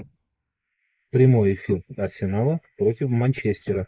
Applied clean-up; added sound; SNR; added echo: neural mask model Resemble Enhance denoiser.